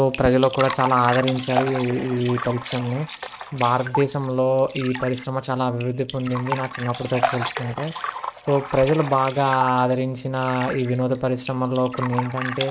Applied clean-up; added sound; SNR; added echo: neural mask model RNNoise.